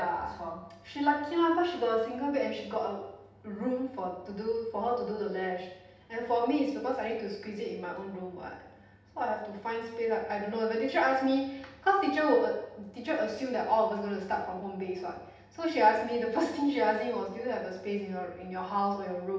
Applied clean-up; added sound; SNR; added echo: none; none; none; reverberation time 0.8 s.